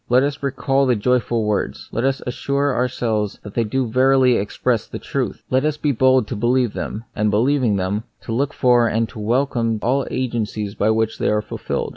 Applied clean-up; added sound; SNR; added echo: none; none; none; none.